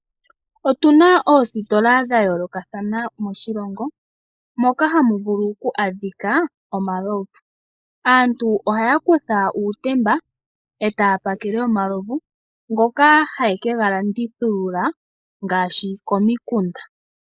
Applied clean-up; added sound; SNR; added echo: neural mask model Resemble Enhance denoiser.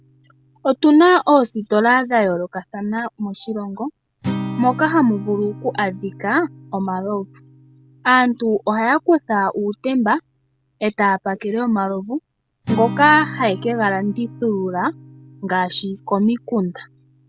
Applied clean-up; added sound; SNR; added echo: none; Acoustic guitar; 15 dB; none.